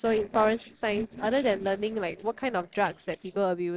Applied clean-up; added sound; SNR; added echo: neural separator model SepFormer DNS4.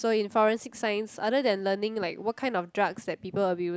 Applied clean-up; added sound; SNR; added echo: none; none; none; none.